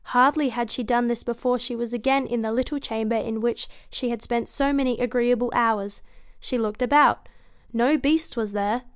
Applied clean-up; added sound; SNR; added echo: none; none; none; none.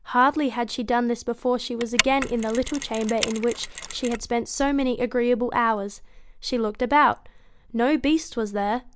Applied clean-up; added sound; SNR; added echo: none; Mechanisms; 8 dB; none.